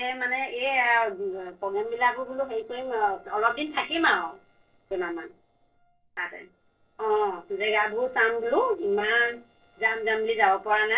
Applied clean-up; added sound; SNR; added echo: neural separator model SepFormer DNS4.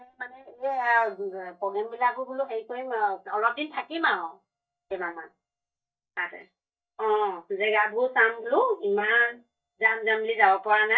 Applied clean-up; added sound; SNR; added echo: neural mask model DeepFilterNet 3.